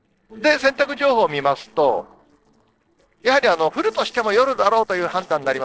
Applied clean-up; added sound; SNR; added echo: neural separator model SepFormer DNS4.